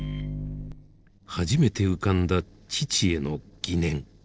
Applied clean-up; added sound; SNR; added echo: neural separator model SepFormer DNS4.